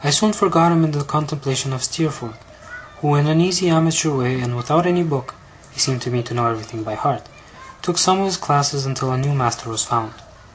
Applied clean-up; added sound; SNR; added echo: none; none; none; none.